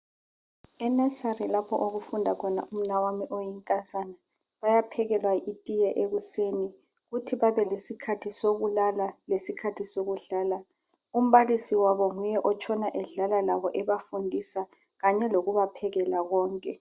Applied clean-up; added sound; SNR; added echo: none; none; none; none.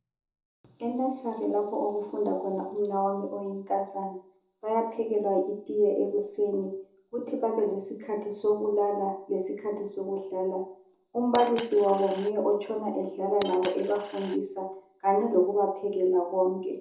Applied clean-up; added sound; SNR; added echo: none; Coin (dropping); 14 dB; reverberation time 0.6 s.